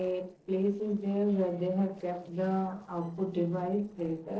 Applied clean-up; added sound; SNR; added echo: neural separator model SepFormer DNS4.